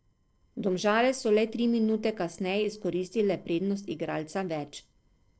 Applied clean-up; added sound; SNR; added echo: neural separator model SepFormer DNS4.